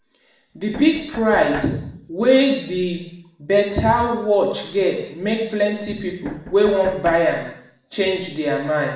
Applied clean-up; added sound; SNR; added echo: none; Knock; 14 dB; reverberation time 0.7 s.